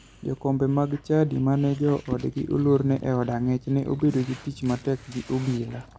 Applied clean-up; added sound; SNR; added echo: none; Whoosh, swoosh, swish + Dog; 19 dB; none.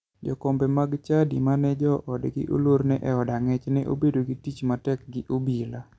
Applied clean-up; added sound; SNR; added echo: none; none; none; none.